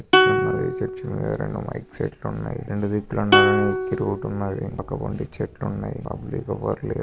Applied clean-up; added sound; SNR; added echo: none; Plucked string instrument; -2 dB; none.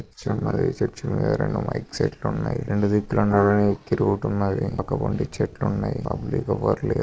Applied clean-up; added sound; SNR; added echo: neural mask model Resemble Enhance denoiser.